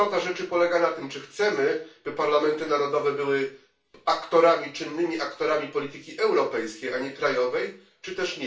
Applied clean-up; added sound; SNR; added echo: none; none; none; reverberation time 0.3 s.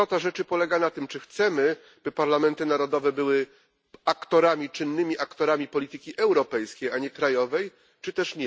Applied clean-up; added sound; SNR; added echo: none; none; none; none.